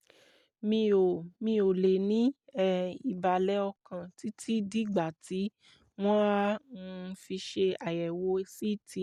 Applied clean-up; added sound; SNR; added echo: none; none; none; none.